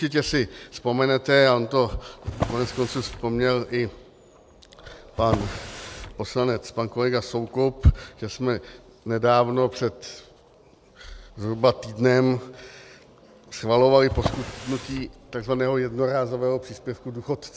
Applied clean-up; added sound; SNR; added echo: none; Drawer open or close; 9 dB; none.